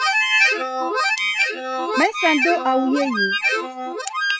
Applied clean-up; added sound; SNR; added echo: classical method log-MMSE.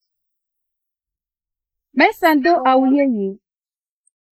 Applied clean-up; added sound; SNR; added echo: neural mask model Resemble Enhance denoiser.